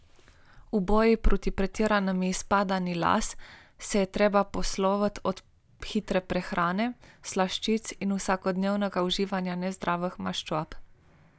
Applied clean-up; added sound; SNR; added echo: none; none; none; none.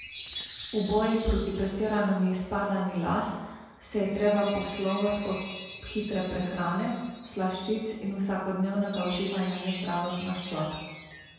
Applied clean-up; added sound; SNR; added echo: none; Chime; 3 dB; reverberation time 1.2 s.